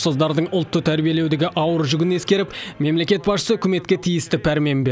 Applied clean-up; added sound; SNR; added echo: none; none; none; none.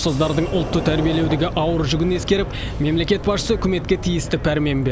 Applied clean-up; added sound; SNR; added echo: none; Sliding door; 7 dB; none.